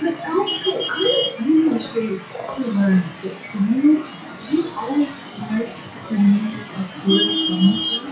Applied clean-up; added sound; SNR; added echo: classical method WPE with log-MMSE.